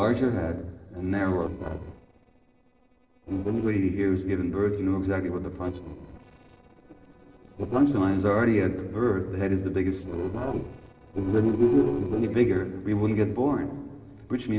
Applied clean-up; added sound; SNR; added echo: neural separator model SepFormer DNS4.